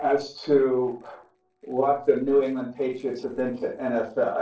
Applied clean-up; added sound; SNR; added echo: neural separator model SepFormer DNS4.